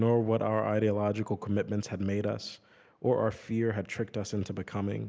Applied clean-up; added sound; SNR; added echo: none; none; none; none.